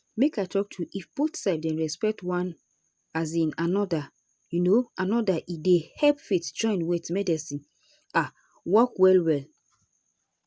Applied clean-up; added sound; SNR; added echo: none; none; none; none.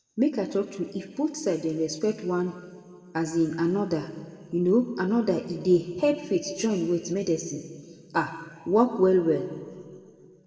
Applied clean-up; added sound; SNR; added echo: none; none; none; reverberation time 1.8 s.